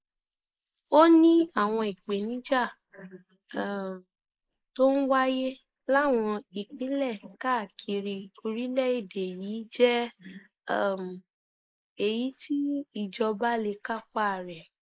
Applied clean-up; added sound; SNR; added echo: neural mask model Resemble Enhance denoiser.